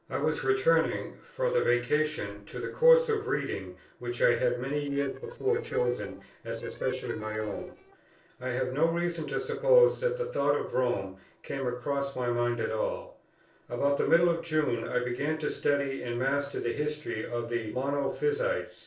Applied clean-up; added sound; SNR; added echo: neural separator model SepFormer DNS4.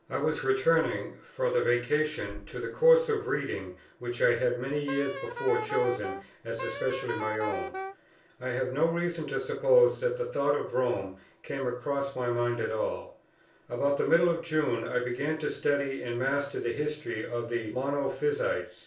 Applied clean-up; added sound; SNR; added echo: none; Wind instrument, woodwind instrument; 7 dB; reverberation time 0.3 s.